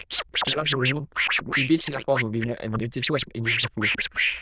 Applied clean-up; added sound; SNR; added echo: neural diffusion model UNIVERSE++.